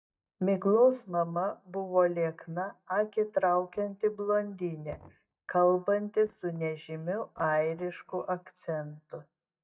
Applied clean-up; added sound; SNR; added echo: neural mask model DeepFilterNet 3.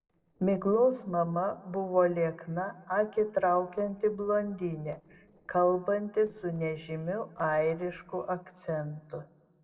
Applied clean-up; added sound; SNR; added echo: neural separator model SepFormer DNS4.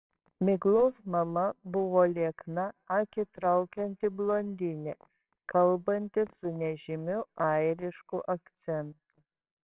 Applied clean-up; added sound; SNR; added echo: neural separator model SepFormer WHAMR!.